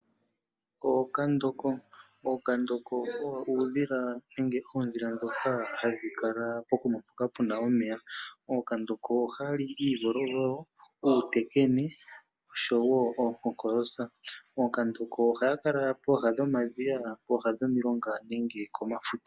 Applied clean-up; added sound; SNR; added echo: none; none; none; none.